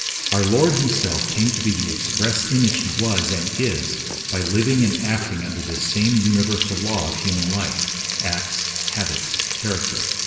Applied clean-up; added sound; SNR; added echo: none; Frying (food); 3 dB; reverberation time 2.5 s.